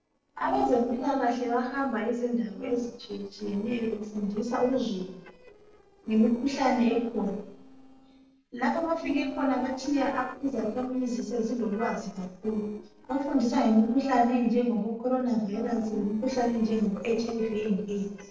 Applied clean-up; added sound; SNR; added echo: neural separator model SepFormer DNS4.